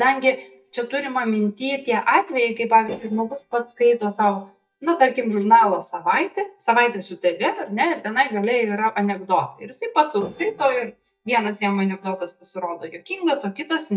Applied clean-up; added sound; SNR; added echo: neural mask model DeepFilterNet 3.